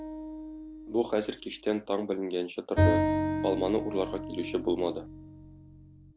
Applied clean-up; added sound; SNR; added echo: none; Bowed string instrument + Acoustic guitar; 0 dB; none.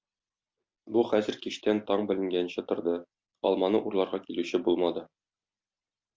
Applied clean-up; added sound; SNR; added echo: none; none; none; none.